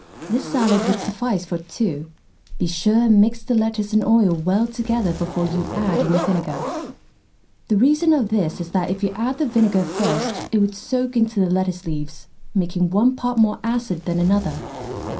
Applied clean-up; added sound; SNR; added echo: none; Zipper (clothing); 10 dB; reverberation time 0.3 s.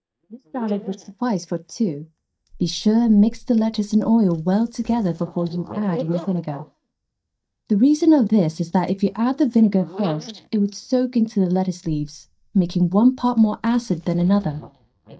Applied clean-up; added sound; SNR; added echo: neural mask model DeepFilterNet 3.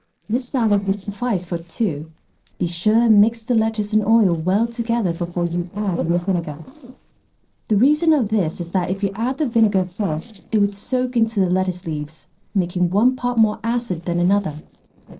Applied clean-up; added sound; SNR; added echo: neural separator model SepFormer DNS4.